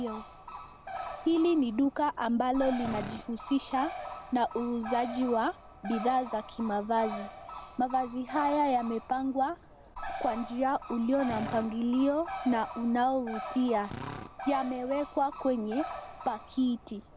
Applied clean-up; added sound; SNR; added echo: none; Bird + Drill; 11 dB; none.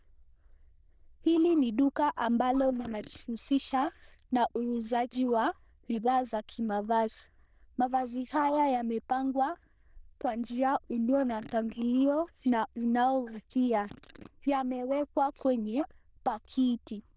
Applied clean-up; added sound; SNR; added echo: neural diffusion model UNIVERSE++.